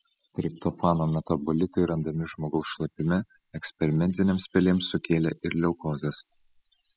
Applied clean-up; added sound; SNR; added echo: classical method spectral subtraction.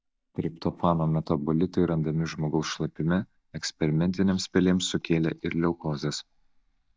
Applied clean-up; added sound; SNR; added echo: neural mask model DeepFilterNet 3.